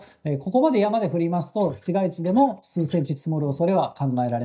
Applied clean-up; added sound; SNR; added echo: neural mask model DeepFilterNet 3.